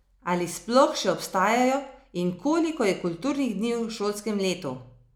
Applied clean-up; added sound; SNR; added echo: none; none; none; none.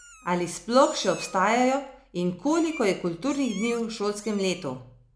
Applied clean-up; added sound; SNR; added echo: none; Meow; 20 dB; none.